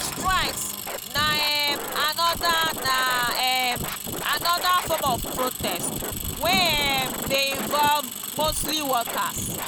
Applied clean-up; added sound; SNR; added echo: none; Scratching (performance technique) + Engine; 5 dB; none.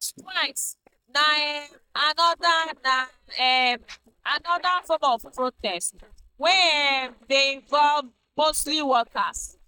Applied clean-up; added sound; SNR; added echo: neural mask model DeepFilterNet 3.